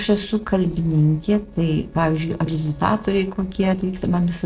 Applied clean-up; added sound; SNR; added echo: neural separator model SepFormer DNS4.